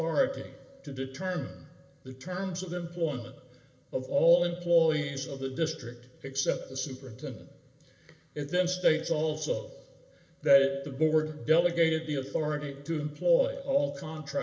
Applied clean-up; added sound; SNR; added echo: none; none; none; reverberation time 0.6 s.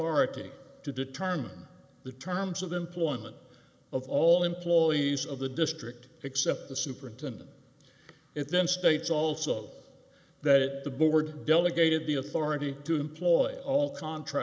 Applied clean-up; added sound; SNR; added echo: none; none; none; none.